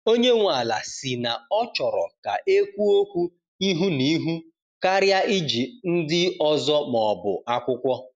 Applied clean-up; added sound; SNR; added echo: none; none; none; none.